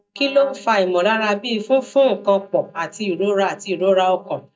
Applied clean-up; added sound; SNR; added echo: neural mask model DeepFilterNet 3.